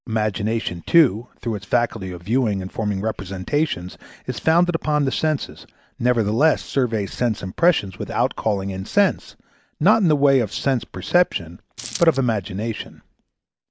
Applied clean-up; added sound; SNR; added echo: none; Coin (dropping); 11 dB; none.